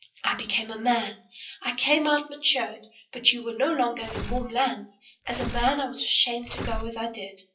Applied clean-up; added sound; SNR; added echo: classical method WPE with log-MMSE.